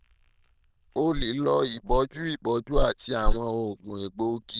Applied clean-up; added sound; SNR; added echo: neural diffusion model UNIVERSE++.